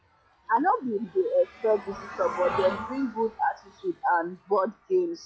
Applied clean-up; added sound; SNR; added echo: classical method log-MMSE.